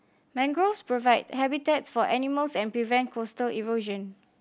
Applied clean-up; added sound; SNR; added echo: none; none; none; none.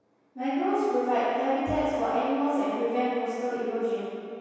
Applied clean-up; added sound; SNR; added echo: none; Bowed string instrument; 18 dB; reverberation time 2.2 s.